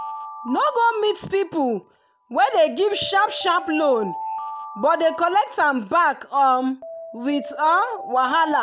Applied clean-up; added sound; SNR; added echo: none; Alarm; 14 dB; none.